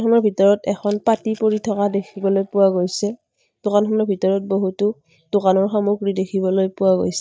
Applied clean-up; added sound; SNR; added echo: neural mask model DeepFilterNet 3.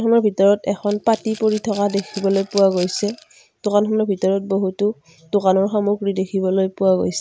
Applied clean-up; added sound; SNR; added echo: none; Rattle / Glass; 19 dB; none.